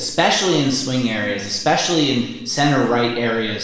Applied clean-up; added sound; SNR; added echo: none; none; none; reverberation time 1.1 s.